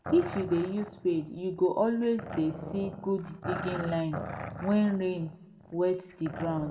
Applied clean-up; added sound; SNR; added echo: none; Growling; 11 dB; reverberation time 0.9 s.